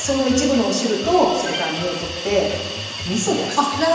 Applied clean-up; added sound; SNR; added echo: none; Hiss; 10 dB; reverberation time 1.0 s.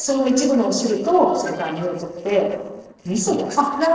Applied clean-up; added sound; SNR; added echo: neural separator model SepFormer DNS4.